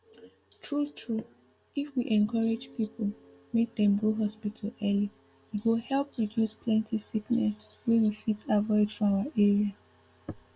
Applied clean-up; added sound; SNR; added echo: none; none; none; none.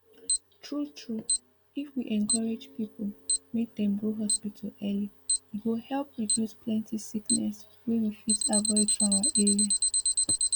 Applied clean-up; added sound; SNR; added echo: none; Alarm; 0 dB; none.